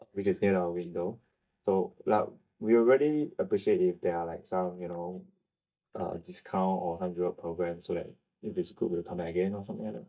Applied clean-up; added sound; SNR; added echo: neural mask model DeepFilterNet 3.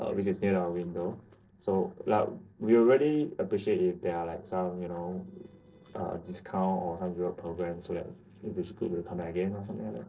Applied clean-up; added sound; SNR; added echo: neural separator model SepFormer DNS4.